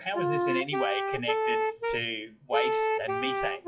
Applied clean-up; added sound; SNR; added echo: classical method WPE with log-MMSE.